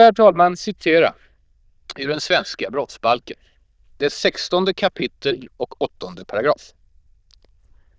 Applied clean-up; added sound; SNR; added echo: neural diffusion model UNIVERSE++.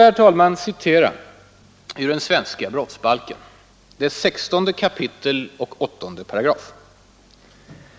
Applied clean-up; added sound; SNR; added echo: none; none; none; none.